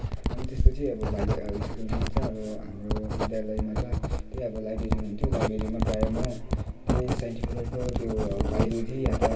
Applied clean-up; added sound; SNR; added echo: none; Writing; -5 dB; reverberation time 2.9 s.